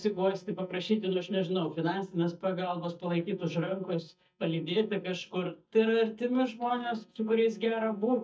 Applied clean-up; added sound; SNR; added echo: neural mask model DeepFilterNet 3.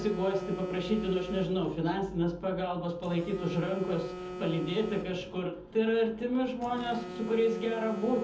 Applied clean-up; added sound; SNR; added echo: none; Telephone; 11 dB; reverberation time 0.7 s.